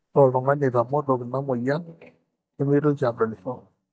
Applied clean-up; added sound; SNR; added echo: neural mask model DeepFilterNet 3.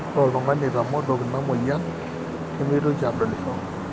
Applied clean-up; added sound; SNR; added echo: none; Traffic noise, roadway noise / Vehicle horn, car horn, honking; 5 dB; none.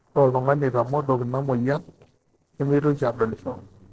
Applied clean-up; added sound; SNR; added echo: neural separator model SepFormer DNS4.